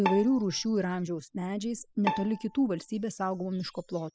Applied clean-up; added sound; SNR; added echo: classical method spectral subtraction.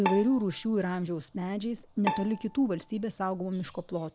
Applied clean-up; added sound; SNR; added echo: none; Bowed string instrument; 9 dB; none.